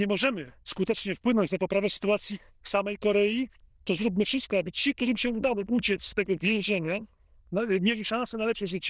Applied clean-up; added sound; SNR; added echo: neural diffusion model UNIVERSE++.